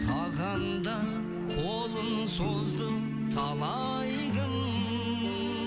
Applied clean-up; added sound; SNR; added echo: none; none; none; none.